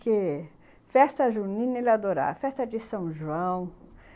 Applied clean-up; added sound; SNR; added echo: none; none; none; none.